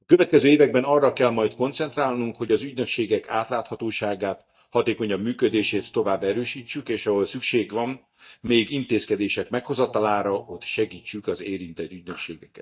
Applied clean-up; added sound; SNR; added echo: neural mask model DeepFilterNet 3.